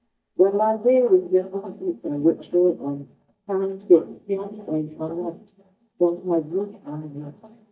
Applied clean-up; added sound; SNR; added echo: neural mask model DeepFilterNet 3.